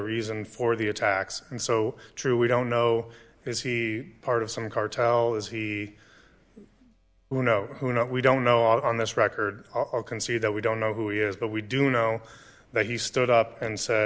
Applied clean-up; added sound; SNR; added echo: none; none; none; none.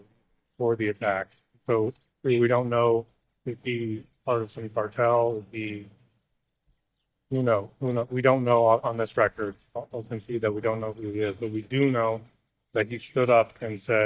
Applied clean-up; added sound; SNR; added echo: neural mask model DeepFilterNet 3.